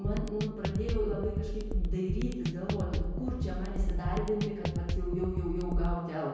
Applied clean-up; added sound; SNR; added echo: none; Drum kit; -3 dB; reverberation time 1.2 s.